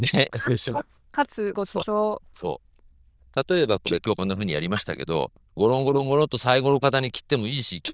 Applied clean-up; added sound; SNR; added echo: neural diffusion model UNIVERSE++.